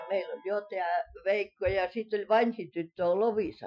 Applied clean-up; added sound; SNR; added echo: classical method Wiener filter.